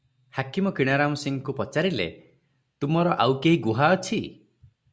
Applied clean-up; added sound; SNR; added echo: none; none; none; none.